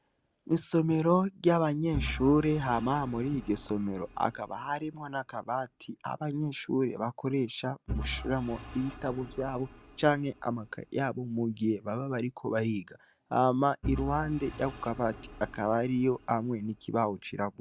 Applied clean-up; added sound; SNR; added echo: none; Engine / Vehicle; 14 dB; none.